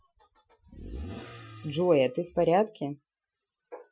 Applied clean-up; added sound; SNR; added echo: classical method Wiener filter.